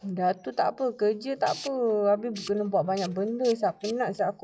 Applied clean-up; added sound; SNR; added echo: classical method log-MMSE.